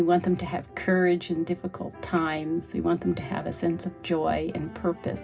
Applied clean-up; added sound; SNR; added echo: none; none; none; reverberation time 0.4 s.